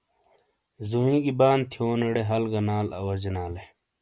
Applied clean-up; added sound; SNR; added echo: none; none; none; none.